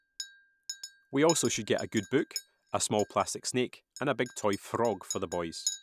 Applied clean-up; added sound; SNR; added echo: none; Chink, clink; 12 dB; none.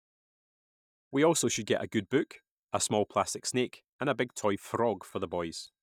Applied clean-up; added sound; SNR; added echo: neural mask model DeepFilterNet 3.